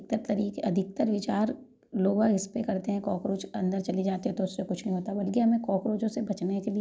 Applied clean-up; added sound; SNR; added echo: none; none; none; none.